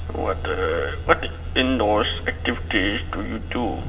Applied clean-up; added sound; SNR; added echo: none; Truck; 6 dB; reverberation time 0.4 s.